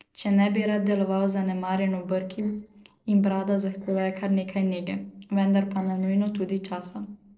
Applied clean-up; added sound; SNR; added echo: neural separator model SepFormer DNS4.